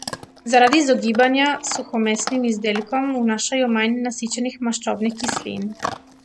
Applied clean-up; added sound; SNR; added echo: none; Chewing, mastication / Dog; 13 dB; none.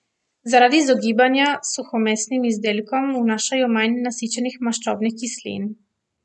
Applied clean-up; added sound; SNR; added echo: none; none; none; none.